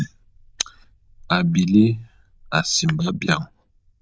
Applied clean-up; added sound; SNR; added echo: neural diffusion model UNIVERSE++.